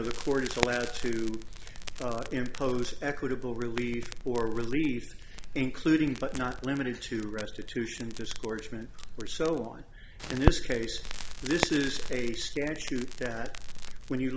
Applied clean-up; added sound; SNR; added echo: none; Crackle; 1 dB; none.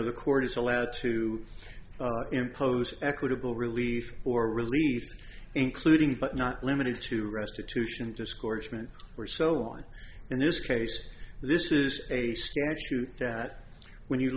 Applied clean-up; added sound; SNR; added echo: none; none; none; none.